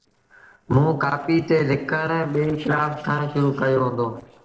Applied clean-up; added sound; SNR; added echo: neural separator model SepFormer DNS4.